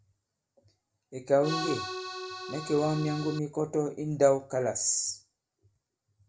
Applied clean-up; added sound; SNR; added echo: none; Accordion; 6 dB; reverberation time 0.3 s.